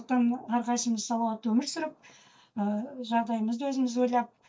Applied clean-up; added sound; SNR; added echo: neural mask model DeepFilterNet 3.